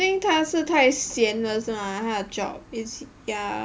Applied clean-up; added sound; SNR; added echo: none; none; none; none.